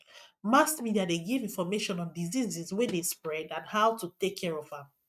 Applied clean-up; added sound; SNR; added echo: neural mask model RNNoise.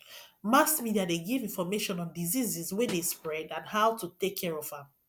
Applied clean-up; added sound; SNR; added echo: none; Snare drum; 10 dB; none.